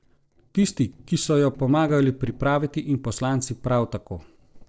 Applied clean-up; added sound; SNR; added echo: neural separator model SepFormer DNS4.